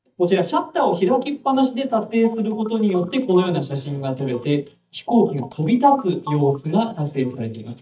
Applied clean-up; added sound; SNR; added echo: neural mask model DeepFilterNet 3.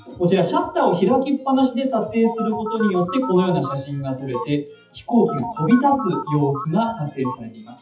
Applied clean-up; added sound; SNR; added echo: classical method WPE with log-MMSE.